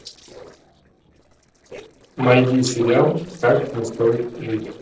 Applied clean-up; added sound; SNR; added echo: neural separator model SepFormer DNS4.